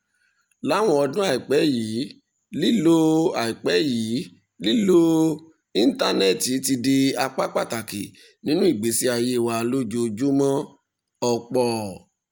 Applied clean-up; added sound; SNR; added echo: none; none; none; none.